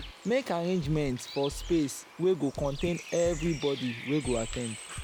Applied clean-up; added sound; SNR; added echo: none; Bird + Scratching (performance technique); 11 dB; none.